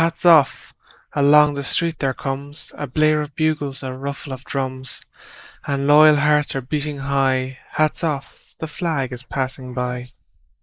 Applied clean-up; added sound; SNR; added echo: neural mask model Resemble Enhance denoiser.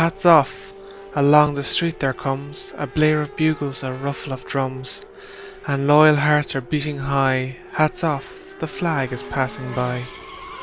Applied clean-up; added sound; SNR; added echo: none; Race car, auto racing / Accelerating, revving, vroom; 17 dB; none.